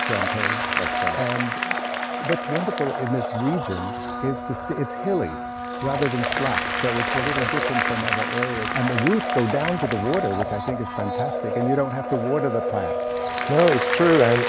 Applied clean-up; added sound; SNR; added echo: none; Domestic sounds, home sounds + Applause; 0 dB; none.